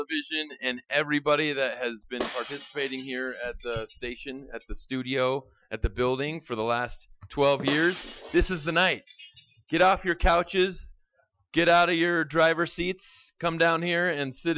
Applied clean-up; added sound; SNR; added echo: classical method Wiener filter.